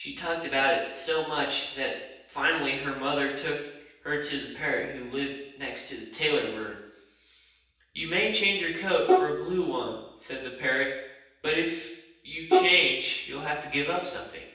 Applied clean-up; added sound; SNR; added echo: none; Bowed string instrument; -3 dB; reverberation time 0.9 s.